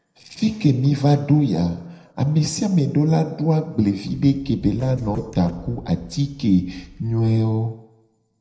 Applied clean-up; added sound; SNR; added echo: neural separator model SepFormer DNS4.